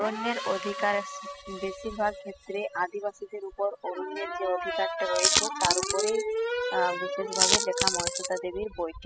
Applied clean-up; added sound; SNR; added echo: classical method spectral subtraction.